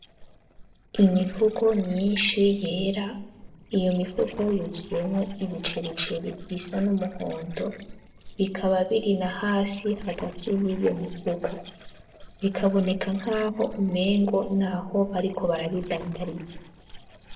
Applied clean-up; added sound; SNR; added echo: neural separator model SepFormer DNS4.